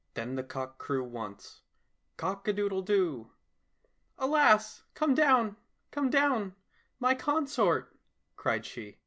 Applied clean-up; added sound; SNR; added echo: none; none; none; none.